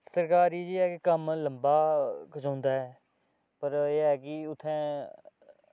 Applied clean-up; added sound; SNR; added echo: none; none; none; none.